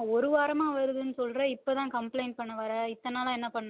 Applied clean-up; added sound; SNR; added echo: none; none; none; none.